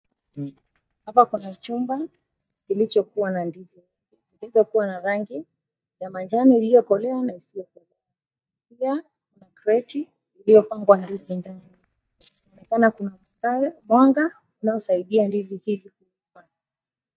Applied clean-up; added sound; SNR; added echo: neural mask model DeepFilterNet 3.